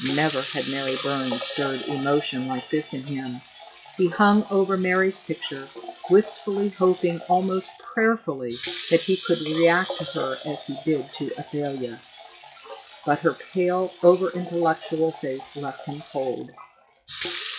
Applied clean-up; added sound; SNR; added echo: classical method log-MMSE.